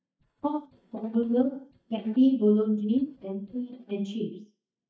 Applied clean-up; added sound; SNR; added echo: neural mask model DeepFilterNet 3.